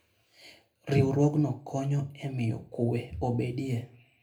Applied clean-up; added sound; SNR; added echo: none; none; none; reverberation time 0.3 s.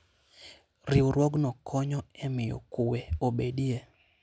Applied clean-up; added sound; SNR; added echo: none; none; none; none.